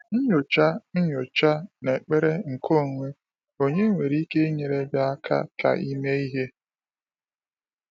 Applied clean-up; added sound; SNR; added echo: none; none; none; none.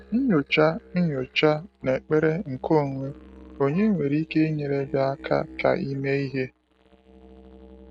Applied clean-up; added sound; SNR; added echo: neural mask model RNNoise.